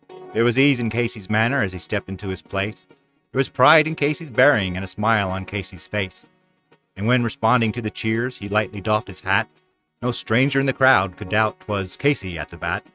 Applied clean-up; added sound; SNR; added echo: neural mask model RNNoise.